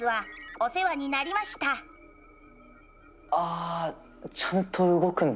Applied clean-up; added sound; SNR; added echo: none; none; none; none.